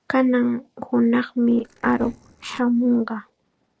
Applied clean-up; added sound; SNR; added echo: neural separator model SepFormer DNS4.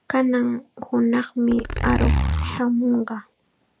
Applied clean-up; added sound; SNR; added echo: none; Zipper (clothing); 0 dB; none.